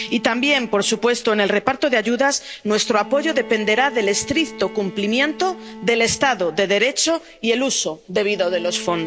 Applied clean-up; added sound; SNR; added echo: none; Bowed string instrument; 18 dB; none.